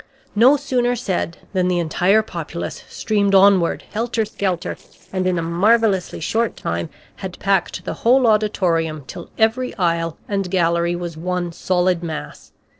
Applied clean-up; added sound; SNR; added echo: neural separator model SepFormer DNS4.